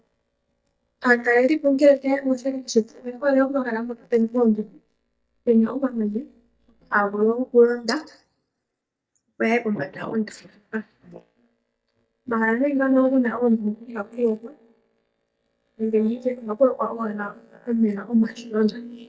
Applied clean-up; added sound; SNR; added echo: neural mask model DeepFilterNet 3.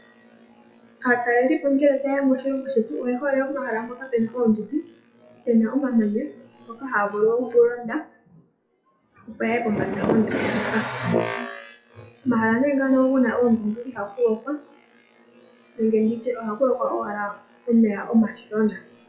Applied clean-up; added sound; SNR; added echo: classical method WPE with log-MMSE.